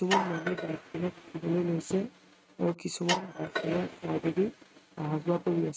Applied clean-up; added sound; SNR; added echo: neural mask model RNNoise.